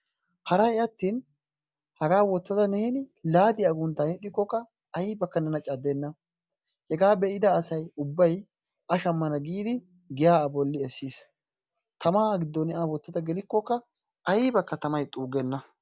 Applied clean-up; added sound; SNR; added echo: none; none; none; none.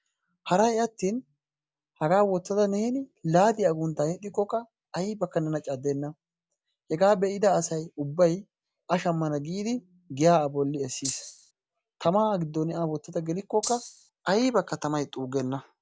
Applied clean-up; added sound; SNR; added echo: none; Rattle (instrument); 9 dB; none.